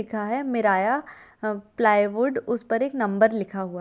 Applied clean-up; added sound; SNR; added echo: none; none; none; none.